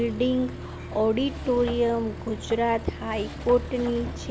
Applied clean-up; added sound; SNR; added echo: none; Accelerating, revving, vroom; 10 dB; none.